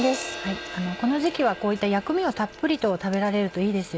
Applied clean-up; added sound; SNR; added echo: none; Crash cymbal; 13 dB; none.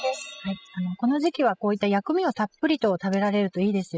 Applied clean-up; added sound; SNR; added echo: classical method spectral subtraction.